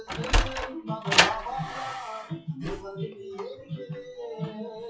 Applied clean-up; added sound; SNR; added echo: classical method WPE with log-MMSE.